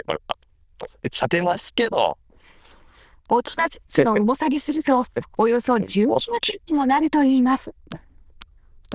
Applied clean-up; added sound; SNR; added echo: neural diffusion model UNIVERSE++.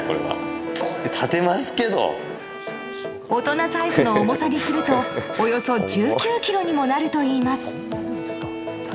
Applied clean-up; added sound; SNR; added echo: none; Bowed string instrument; 13 dB; none.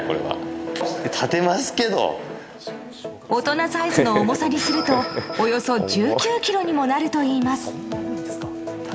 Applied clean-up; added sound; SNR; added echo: none; none; none; none.